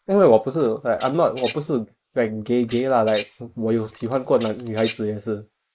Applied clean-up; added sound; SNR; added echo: neural mask model Resemble Enhance denoiser.